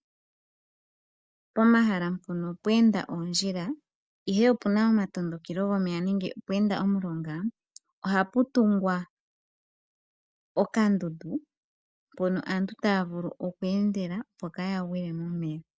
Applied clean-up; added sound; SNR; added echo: none; none; none; none.